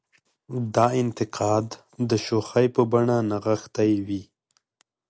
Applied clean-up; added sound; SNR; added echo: none; none; none; none.